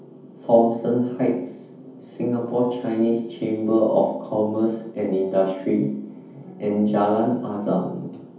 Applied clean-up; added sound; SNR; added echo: none; none; none; reverberation time 0.7 s.